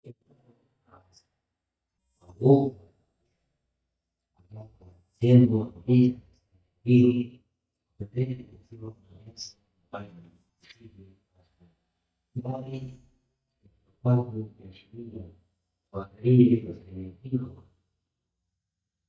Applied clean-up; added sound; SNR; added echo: neural mask model DeepFilterNet 3.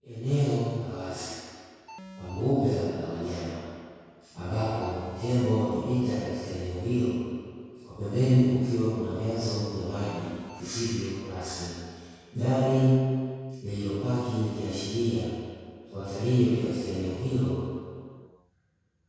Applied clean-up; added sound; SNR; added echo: none; Alarm; 16 dB; reverberation time 1.9 s.